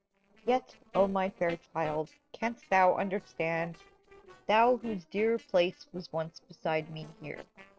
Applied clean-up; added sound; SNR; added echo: neural separator model SepFormer DNS4.